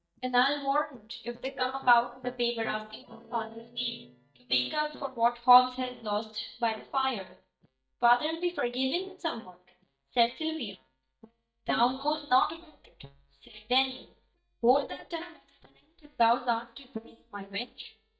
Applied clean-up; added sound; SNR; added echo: neural mask model DeepFilterNet 3.